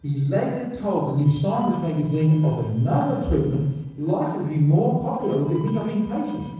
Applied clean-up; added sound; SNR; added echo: neural separator model SepFormer DNS4.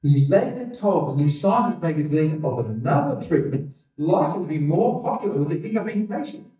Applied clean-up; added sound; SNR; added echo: neural mask model DeepFilterNet 3.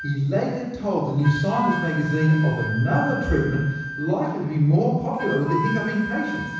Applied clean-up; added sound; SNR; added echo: none; Wind instrument, woodwind instrument; 10 dB; reverberation time 1.1 s.